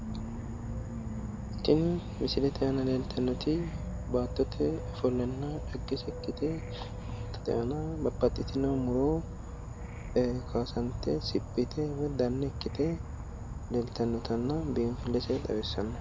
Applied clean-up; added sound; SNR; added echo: none; Insect / Frog; 6 dB; none.